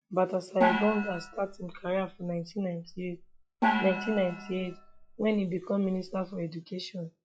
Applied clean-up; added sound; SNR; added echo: classical method log-MMSE.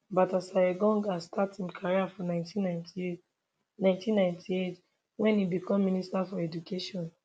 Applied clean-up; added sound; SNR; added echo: none; none; none; none.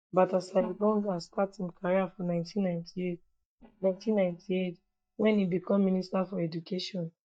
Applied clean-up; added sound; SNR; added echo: neural mask model DeepFilterNet 3.